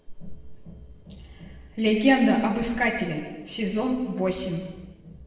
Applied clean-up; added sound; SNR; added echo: none; none; none; reverberation time 1.3 s.